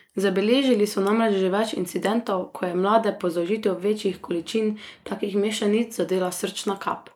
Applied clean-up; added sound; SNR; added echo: neural mask model Resemble Enhance denoiser.